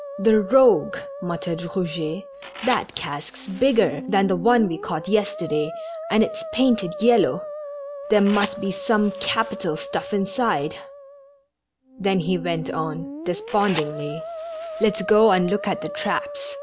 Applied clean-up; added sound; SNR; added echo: none; Musical instrument + Fire; 11 dB; none.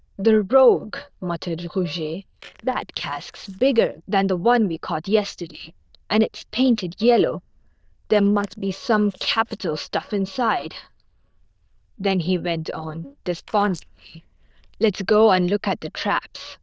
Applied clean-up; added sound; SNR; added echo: neural diffusion model UNIVERSE++.